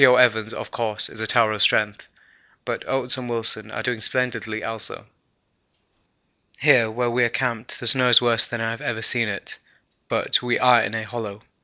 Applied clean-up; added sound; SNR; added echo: none; none; none; none.